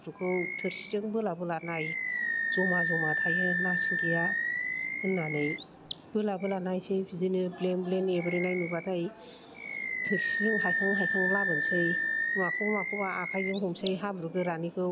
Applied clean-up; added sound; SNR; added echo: none; Animal; 1 dB; none.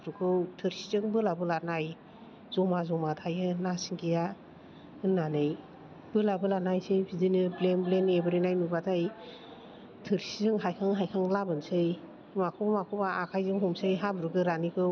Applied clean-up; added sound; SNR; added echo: none; none; none; none.